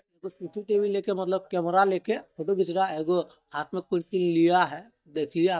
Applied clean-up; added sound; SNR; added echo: neural mask model DeepFilterNet 3.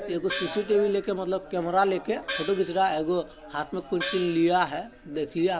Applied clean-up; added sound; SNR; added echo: none; Gong; 13 dB; none.